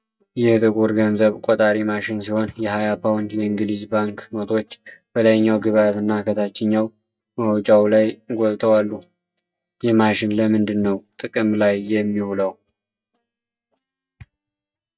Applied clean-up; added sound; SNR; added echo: neural mask model DeepFilterNet 3.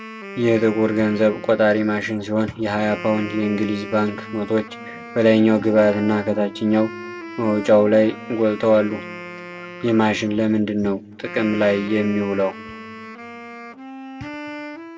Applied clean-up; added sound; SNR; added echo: none; Wind instrument, woodwind instrument; 14 dB; reverberation time 1.2 s.